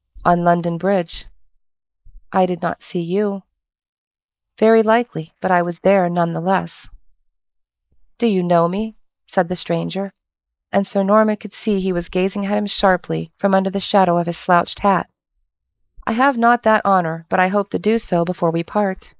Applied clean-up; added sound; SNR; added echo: neural mask model Resemble Enhance denoiser.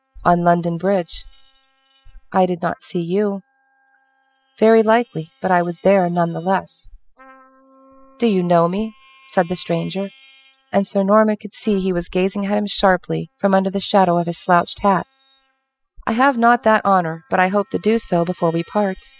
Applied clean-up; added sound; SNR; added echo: classical method spectral subtraction.